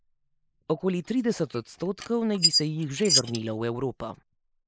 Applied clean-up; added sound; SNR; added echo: neural mask model Resemble Enhance denoiser.